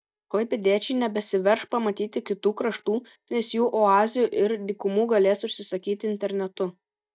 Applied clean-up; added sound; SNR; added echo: neural mask model DeepFilterNet 3.